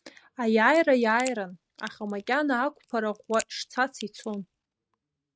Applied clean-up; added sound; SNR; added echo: neural mask model RNNoise.